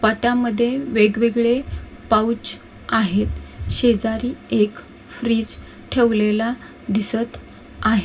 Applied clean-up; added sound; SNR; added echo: none; none; none; reverberation time 0.4 s.